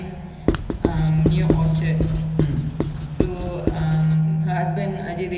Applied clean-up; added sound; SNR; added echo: none; Writing; 2 dB; reverberation time 0.4 s.